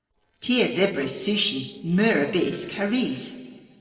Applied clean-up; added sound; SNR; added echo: neural separator model SepFormer DNS4.